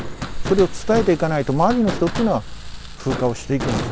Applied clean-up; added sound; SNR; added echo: none; Fireworks; 10 dB; none.